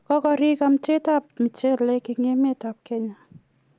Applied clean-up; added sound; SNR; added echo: none; none; none; none.